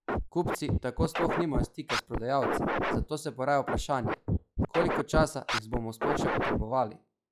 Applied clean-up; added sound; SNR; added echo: classical method log-MMSE.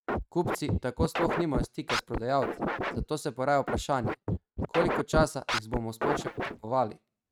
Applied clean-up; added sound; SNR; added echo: neural mask model RNNoise.